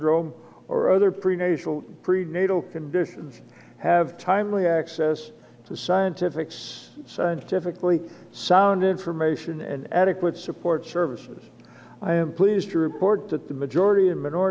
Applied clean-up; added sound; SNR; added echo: none; none; none; none.